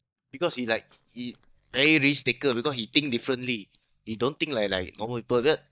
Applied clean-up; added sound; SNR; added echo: neural mask model DeepFilterNet 3.